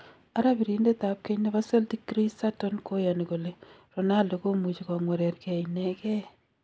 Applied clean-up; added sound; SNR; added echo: none; none; none; none.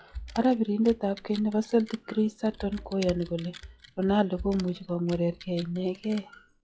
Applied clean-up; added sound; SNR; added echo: classical method log-MMSE.